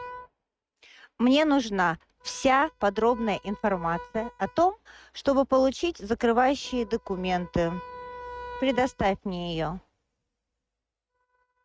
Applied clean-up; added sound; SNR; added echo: neural mask model RNNoise.